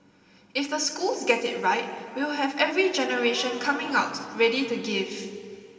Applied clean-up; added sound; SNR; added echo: none; Gasp; 18 dB; reverberation time 2.7 s.